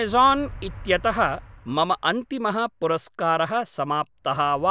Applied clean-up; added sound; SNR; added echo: none; Motor vehicle (road); 19 dB; none.